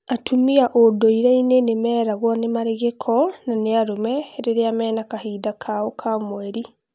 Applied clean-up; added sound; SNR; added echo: none; none; none; none.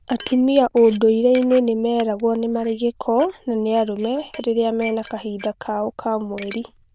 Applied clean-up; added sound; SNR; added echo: neural diffusion model UNIVERSE++.